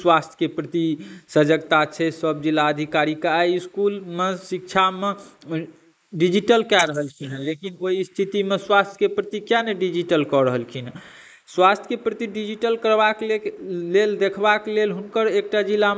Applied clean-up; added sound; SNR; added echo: neural mask model Resemble Enhance denoiser.